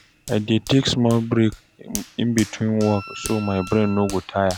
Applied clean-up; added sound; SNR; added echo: none; Wind instrument, woodwind instrument + Hands; 16 dB; none.